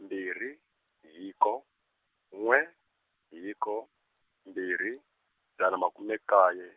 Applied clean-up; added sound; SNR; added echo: none; none; none; none.